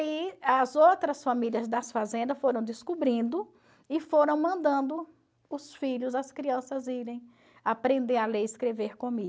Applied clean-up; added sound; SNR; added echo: none; none; none; none.